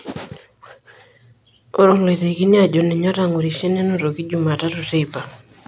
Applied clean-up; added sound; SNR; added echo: none; none; none; none.